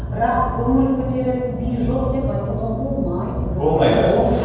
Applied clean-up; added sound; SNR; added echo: none; none; none; reverberation time 1.2 s.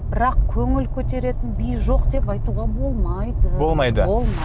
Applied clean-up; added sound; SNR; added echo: none; none; none; none.